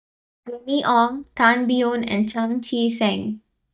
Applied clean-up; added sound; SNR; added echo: neural mask model DeepFilterNet 3.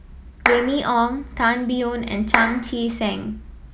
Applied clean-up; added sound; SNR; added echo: none; Clapping; 4 dB; none.